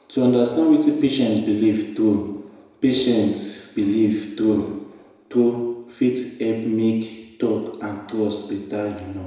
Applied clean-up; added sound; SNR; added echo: none; none; none; reverberation time 0.9 s.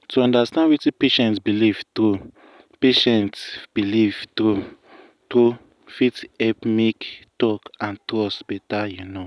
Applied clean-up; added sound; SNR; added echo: none; none; none; none.